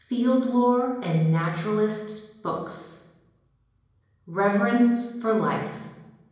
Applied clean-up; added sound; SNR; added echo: none; none; none; reverberation time 1.0 s.